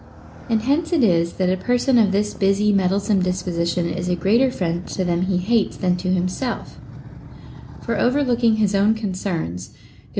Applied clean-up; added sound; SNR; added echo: none; Motorcycle; 16 dB; none.